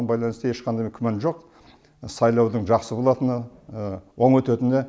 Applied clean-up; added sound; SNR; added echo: none; none; none; none.